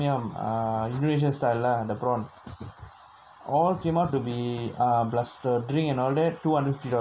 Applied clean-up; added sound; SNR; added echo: none; none; none; none.